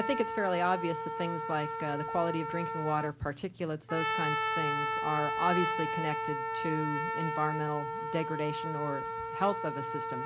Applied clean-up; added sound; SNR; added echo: none; Trumpet; 1 dB; none.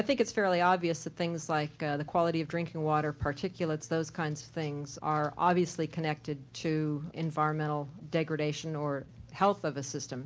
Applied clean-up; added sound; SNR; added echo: none; none; none; none.